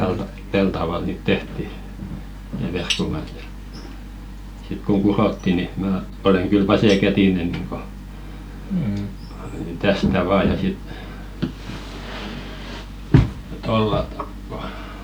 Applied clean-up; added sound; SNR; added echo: none; none; none; none.